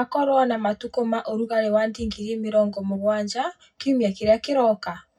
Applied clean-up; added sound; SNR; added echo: none; none; none; reverberation time 0.4 s.